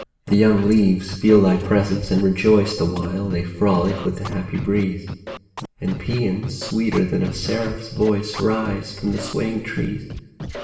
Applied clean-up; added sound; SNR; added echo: none; Scratching (performance technique); 14 dB; reverberation time 0.9 s.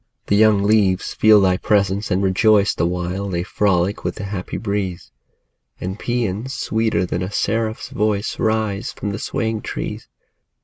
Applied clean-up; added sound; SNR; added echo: none; none; none; none.